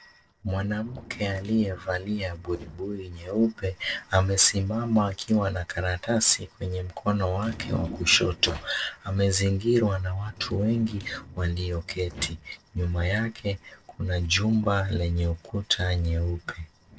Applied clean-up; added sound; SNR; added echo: neural separator model SepFormer DNS4.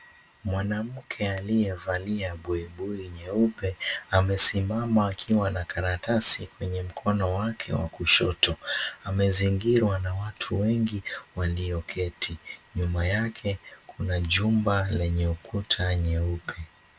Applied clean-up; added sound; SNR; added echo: none; none; none; none.